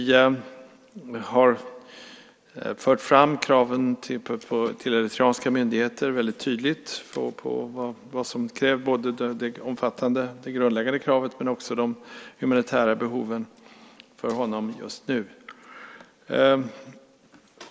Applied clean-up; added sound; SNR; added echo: none; none; none; none.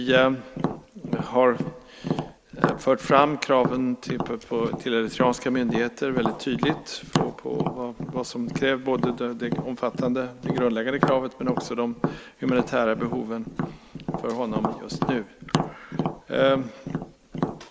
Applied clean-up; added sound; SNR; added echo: none; Tap; 5 dB; none.